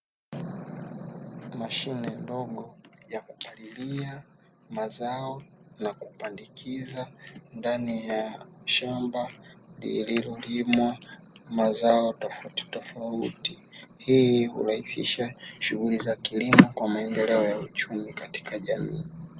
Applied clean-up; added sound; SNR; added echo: none; none; none; none.